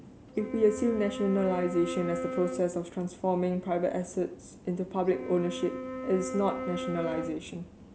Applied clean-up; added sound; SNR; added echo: none; Wind instrument, woodwind instrument; 8 dB; none.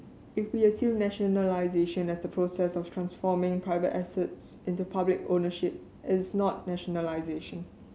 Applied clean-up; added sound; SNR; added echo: none; none; none; none.